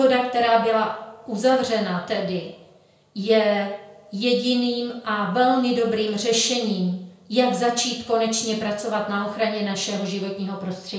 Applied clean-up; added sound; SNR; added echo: none; none; none; reverberation time 0.5 s.